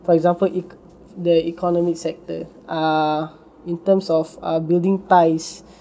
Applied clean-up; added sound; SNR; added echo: none; none; none; none.